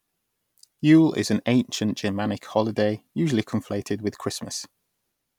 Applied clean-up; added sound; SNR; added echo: none; none; none; none.